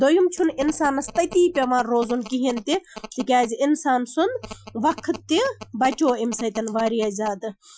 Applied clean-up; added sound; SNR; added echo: classical method Wiener filter.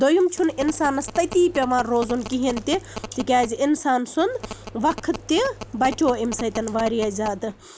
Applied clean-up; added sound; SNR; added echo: none; Telephone; 15 dB; none.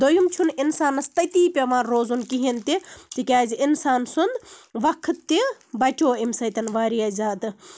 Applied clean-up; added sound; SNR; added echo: none; none; none; none.